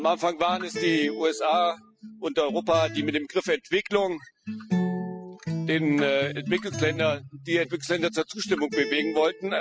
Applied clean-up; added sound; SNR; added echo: classical method spectral subtraction.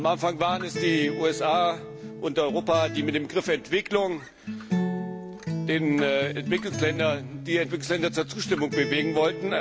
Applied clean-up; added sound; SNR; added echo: none; Acoustic guitar; 7 dB; none.